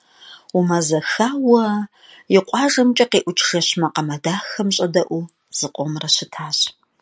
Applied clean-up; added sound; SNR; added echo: none; none; none; none.